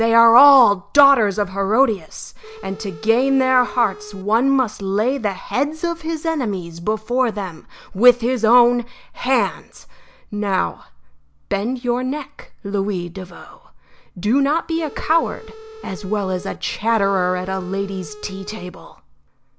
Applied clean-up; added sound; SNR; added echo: none; Telephone; 18 dB; none.